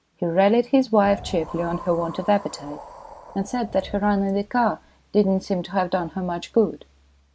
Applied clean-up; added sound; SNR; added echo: none; Wind; 17 dB; none.